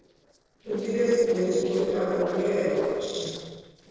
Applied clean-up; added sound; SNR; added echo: neural separator model SepFormer DNS4.